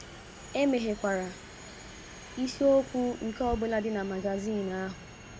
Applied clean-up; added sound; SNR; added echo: none; Subway, metro, underground; 14 dB; none.